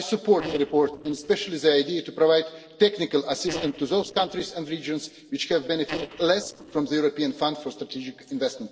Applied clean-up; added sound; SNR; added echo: neural separator model SepFormer DNS4.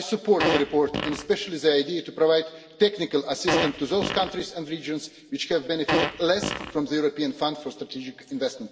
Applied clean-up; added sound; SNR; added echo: none; Fart; 2 dB; reverberation time 1.3 s.